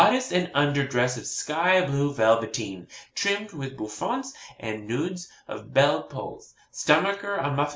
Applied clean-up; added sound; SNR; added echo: none; none; none; none.